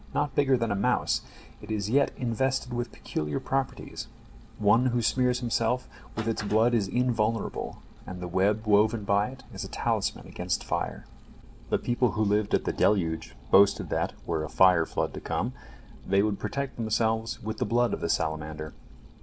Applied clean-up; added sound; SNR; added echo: none; none; none; none.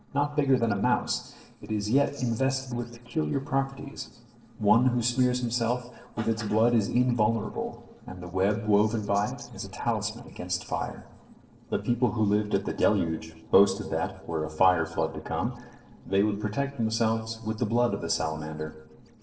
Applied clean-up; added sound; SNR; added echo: neural separator model SepFormer DNS4.